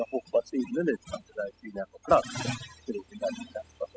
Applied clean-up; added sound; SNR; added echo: classical method spectral subtraction.